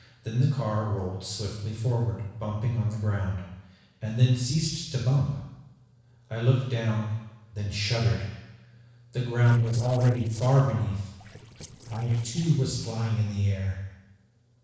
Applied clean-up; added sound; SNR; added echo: neural separator model SepFormer DNS4.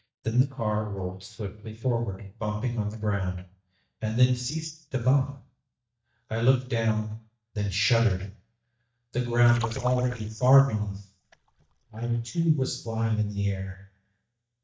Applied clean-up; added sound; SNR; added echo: neural mask model DeepFilterNet 3.